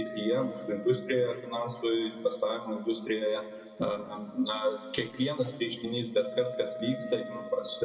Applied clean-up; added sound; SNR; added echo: none; Wind instrument, woodwind instrument; 14 dB; reverberation time 2.0 s.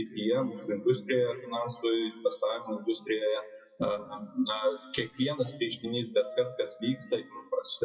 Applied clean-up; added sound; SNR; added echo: classical method WPE with log-MMSE.